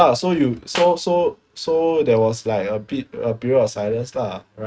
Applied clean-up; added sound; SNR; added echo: neural mask model RNNoise.